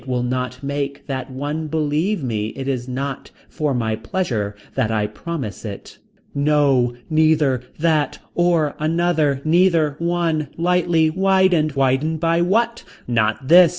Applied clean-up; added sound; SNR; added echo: none; none; none; none.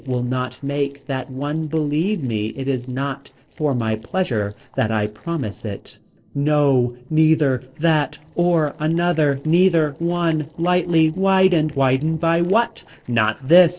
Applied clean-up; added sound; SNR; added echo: neural separator model SepFormer DNS4.